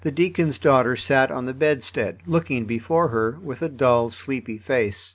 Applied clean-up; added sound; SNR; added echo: none; none; none; none.